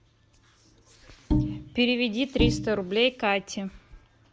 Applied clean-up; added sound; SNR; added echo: none; Bowed string instrument; 0 dB; none.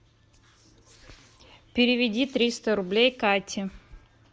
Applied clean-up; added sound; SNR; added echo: none; none; none; none.